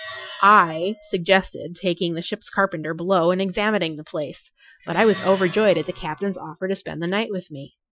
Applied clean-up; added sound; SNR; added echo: classical method Wiener filter.